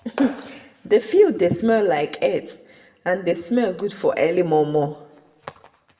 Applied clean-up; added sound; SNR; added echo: none; Clapping; 15 dB; reverberation time 0.5 s.